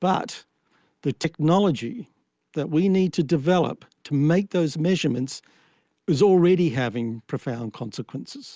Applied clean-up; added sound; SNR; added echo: none; none; none; none.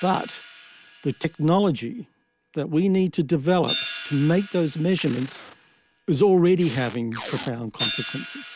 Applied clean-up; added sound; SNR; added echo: none; Hi-hat + Packing tape, duct tape; 11 dB; none.